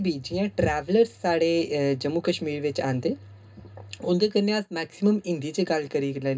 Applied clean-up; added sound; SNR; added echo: none; none; none; reverberation time 0.2 s.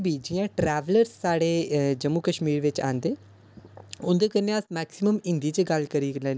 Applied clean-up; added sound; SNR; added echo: none; none; none; none.